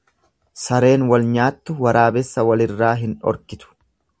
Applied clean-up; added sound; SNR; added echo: none; none; none; none.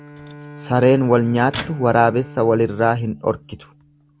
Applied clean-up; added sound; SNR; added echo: none; Microwave oven + Bowed string instrument; 17 dB; none.